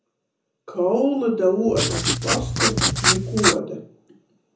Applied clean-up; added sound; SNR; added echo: none; Writing; -3 dB; reverberation time 0.7 s.